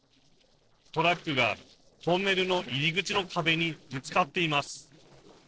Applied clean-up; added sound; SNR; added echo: neural separator model SepFormer DNS4.